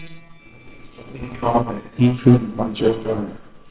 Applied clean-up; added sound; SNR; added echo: neural separator model SepFormer WHAMR!.